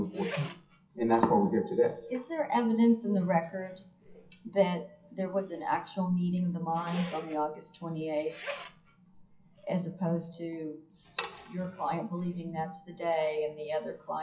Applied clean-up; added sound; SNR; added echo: classical method WPE with log-MMSE.